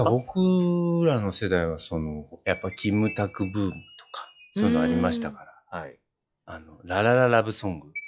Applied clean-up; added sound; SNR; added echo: classical method log-MMSE.